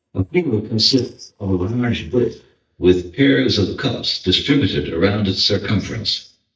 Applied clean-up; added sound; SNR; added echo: neural mask model DeepFilterNet 3.